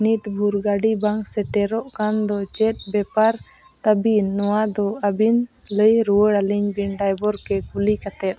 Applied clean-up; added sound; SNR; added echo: none; none; none; none.